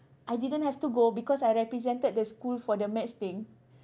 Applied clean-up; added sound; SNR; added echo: none; none; none; none.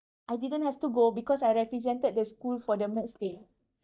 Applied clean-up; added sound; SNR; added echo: neural mask model DeepFilterNet 3.